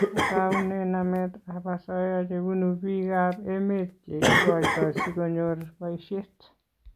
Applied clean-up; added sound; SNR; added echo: none; Cough; 2 dB; none.